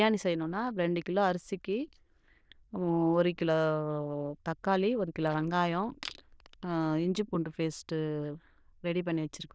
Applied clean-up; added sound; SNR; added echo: neural diffusion model UNIVERSE++.